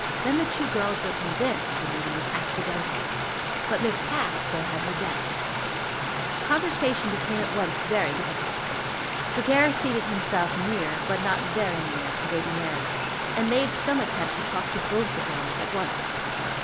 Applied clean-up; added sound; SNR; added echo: none; Stream; -1 dB; none.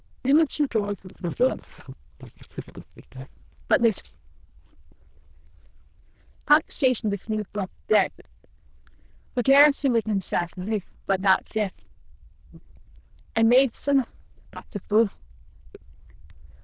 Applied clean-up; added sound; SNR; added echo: neural diffusion model UNIVERSE++.